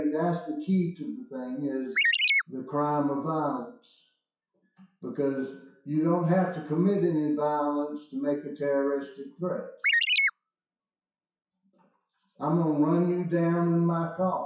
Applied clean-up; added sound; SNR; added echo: classical method WPE with log-MMSE.